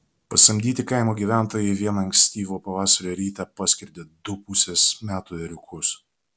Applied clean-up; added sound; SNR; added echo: none; none; none; none.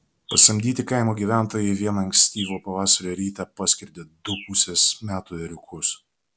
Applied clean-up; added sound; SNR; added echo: none; Bird; 19 dB; none.